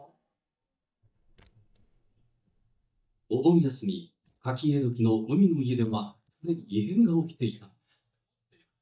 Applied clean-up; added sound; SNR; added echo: neural mask model DeepFilterNet 3.